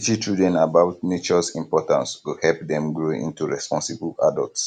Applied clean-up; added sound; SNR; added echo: none; none; none; none.